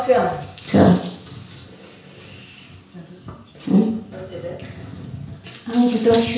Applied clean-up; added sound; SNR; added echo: none; none; none; reverberation time 0.5 s.